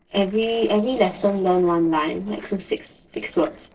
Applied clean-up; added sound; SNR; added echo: neural separator model SepFormer DNS4.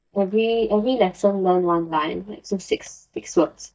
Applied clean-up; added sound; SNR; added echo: neural mask model DeepFilterNet 3.